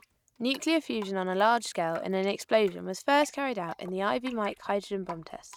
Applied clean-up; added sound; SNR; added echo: neural mask model RNNoise.